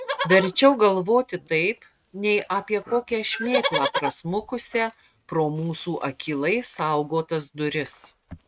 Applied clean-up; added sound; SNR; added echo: neural mask model RNNoise.